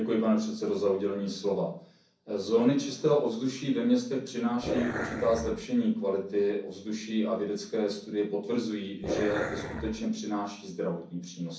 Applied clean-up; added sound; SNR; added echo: none; Growling; 4 dB; reverberation time 0.6 s.